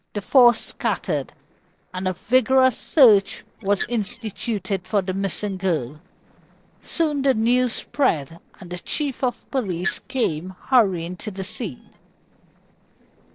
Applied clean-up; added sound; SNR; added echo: neural separator model SepFormer DNS4.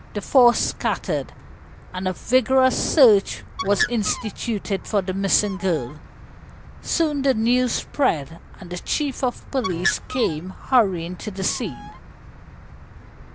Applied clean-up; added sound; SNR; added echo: none; Bird; 13 dB; none.